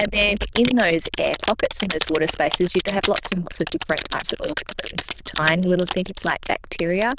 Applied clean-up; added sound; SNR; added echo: neural diffusion model UNIVERSE++.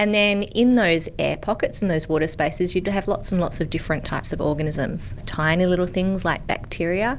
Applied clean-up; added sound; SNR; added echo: none; none; none; none.